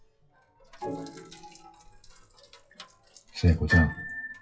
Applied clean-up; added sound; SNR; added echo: classical method WPE with log-MMSE.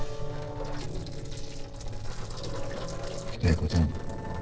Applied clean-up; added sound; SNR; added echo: neural separator model SepFormer DNS4.